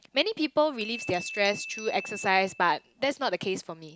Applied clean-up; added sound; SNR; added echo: none; Glass / Bell; 15 dB; none.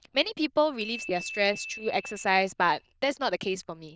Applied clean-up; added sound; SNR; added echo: neural diffusion model UNIVERSE++.